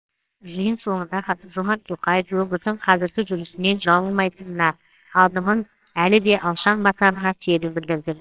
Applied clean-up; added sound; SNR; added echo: neural separator model SepFormer WHAMR!.